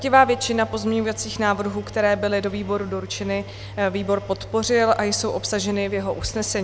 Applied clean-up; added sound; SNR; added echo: none; Engine; 15 dB; none.